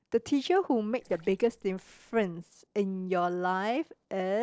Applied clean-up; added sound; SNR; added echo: neural separator model SepFormer DNS4.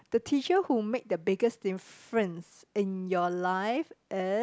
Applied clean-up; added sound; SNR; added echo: none; none; none; none.